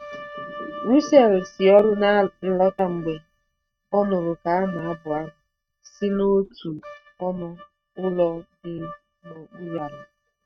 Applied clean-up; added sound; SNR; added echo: neural mask model RNNoise.